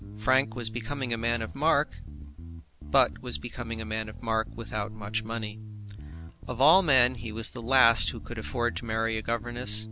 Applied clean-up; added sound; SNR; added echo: none; Bass guitar; 11 dB; none.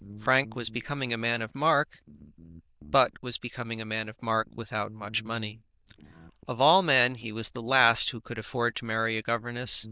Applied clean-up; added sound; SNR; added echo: neural diffusion model UNIVERSE++.